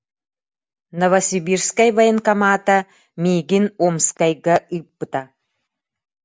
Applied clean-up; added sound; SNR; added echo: none; none; none; none.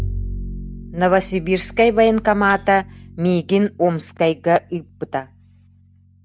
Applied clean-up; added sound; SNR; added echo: none; Tambourine + Bowed string instrument; 13 dB; none.